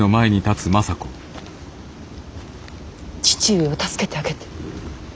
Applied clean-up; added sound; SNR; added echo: none; none; none; none.